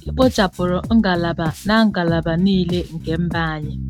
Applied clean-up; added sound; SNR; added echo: neural mask model RNNoise.